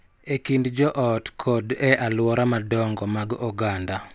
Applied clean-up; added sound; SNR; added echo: none; none; none; none.